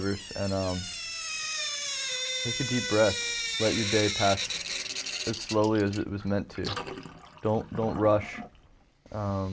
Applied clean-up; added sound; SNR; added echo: none; Drip / Sink (filling or washing); 5 dB; none.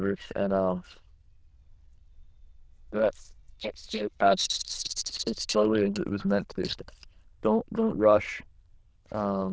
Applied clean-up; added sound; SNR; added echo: neural diffusion model UNIVERSE++.